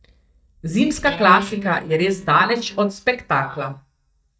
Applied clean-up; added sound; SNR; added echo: neural mask model DeepFilterNet 3.